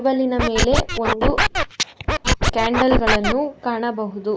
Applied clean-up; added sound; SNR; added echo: neural mask model Resemble Enhance denoiser.